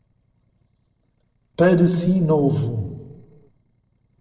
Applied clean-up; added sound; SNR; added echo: neural separator model SepFormer DNS4.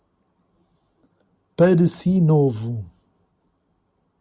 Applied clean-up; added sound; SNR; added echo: none; none; none; none.